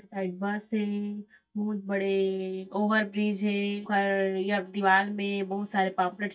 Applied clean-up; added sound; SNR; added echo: neural mask model DeepFilterNet 3.